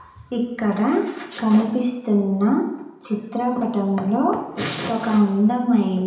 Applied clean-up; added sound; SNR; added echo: none; none; none; reverberation time 0.8 s.